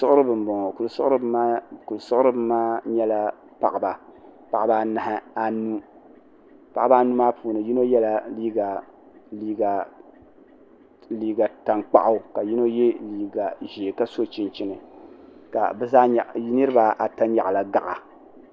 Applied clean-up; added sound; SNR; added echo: none; none; none; none.